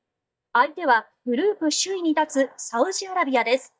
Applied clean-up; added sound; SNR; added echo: neural mask model DeepFilterNet 3.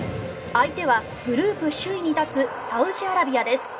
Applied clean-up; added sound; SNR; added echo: none; Thunder; 17 dB; reverberation time 0.3 s.